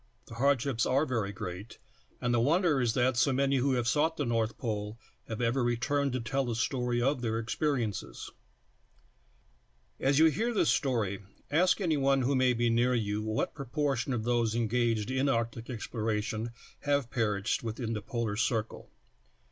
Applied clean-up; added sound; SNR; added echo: none; none; none; none.